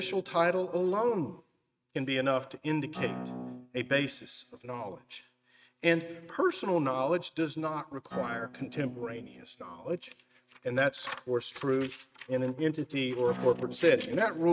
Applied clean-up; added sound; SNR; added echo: neural mask model RNNoise.